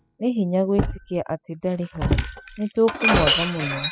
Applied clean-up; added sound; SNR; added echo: classical method spectral subtraction.